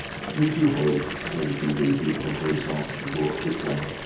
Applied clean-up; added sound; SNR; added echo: none; Fill (with liquid) / Bathtub (filling or washing) / Water tap, faucet; 7 dB; reverberation time 1.0 s.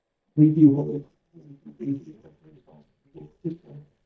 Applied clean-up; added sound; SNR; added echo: neural mask model DeepFilterNet 3.